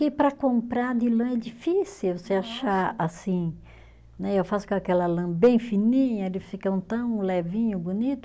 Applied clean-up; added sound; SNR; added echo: none; none; none; none.